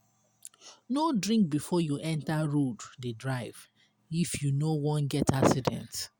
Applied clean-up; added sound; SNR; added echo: none; none; none; none.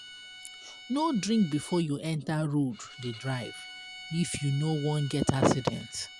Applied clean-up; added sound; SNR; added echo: none; Bowed string instrument; 16 dB; none.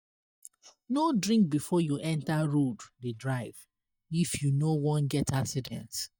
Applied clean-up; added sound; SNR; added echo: neural mask model DeepFilterNet 3.